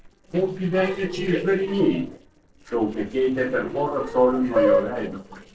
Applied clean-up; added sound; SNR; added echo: neural separator model SepFormer DNS4.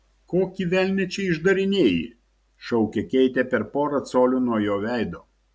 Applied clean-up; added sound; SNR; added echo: none; none; none; none.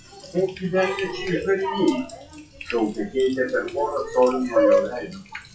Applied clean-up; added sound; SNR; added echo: classical method WPE with log-MMSE.